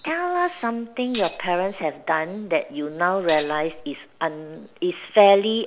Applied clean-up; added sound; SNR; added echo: none; Tambourine; 14 dB; none.